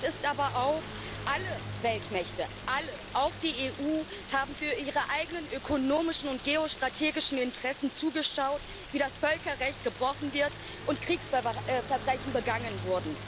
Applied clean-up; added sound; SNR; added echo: none; Rain + Car passing by; 10 dB; none.